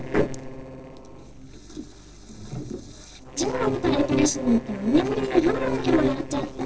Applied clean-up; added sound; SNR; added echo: neural separator model SepFormer DNS4.